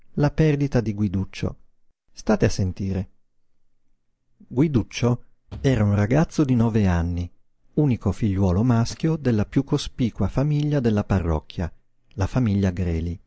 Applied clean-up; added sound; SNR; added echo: neural mask model Resemble Enhance denoiser.